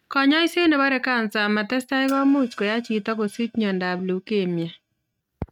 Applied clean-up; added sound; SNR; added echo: neural mask model RNNoise.